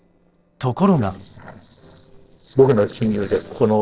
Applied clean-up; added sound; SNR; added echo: neural separator model SepFormer DNS4.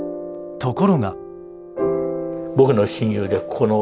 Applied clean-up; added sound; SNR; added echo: none; none; none; none.